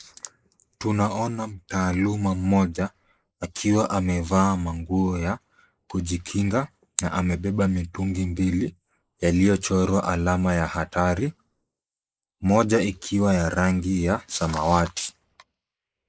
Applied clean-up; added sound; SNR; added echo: neural mask model Resemble Enhance denoiser.